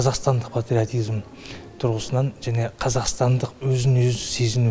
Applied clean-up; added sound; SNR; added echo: none; none; none; none.